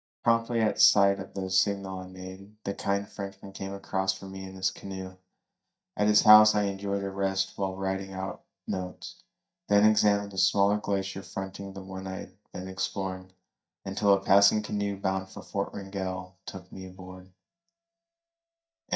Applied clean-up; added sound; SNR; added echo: neural mask model DeepFilterNet 3.